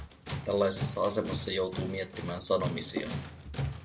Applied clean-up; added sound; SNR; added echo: none; Tools; 7 dB; reverberation time 0.4 s.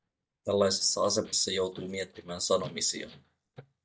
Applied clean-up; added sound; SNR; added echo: neural mask model DeepFilterNet 3.